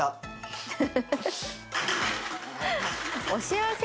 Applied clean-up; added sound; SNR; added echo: none; none; none; none.